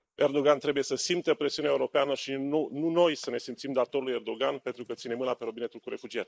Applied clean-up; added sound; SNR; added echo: neural mask model Resemble Enhance denoiser.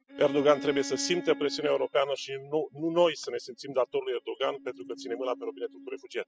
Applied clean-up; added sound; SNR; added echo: classical method spectral subtraction.